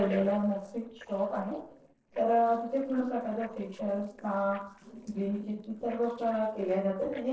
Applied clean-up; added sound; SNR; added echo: neural separator model SepFormer DNS4.